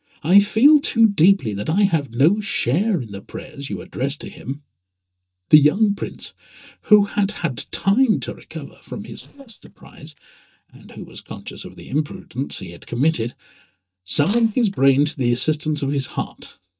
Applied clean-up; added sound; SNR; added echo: neural mask model DeepFilterNet 3.